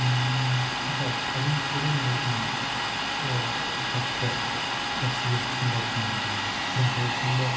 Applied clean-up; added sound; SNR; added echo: none; Domestic sounds, home sounds; -1 dB; reverberation time 2.5 s.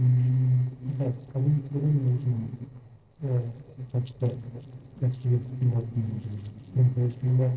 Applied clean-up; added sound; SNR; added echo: neural separator model SepFormer DNS4.